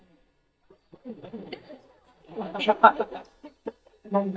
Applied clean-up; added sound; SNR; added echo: neural mask model DeepFilterNet 3.